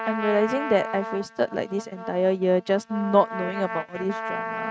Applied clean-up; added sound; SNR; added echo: neural mask model RNNoise.